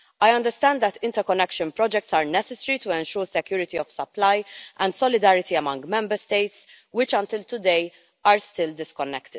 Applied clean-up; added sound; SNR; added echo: none; none; none; none.